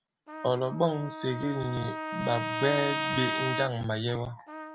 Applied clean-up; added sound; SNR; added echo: none; Trumpet; 5 dB; none.